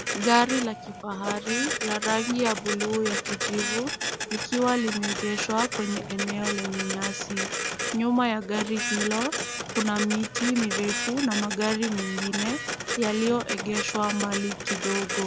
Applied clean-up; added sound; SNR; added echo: none; Printer; 3 dB; none.